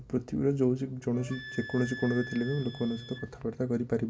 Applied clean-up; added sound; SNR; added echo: none; Wind instrument, woodwind instrument; 15 dB; reverberation time 1.9 s.